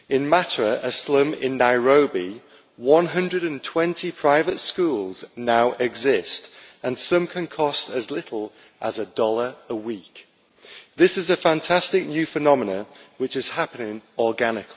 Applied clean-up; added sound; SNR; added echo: none; none; none; none.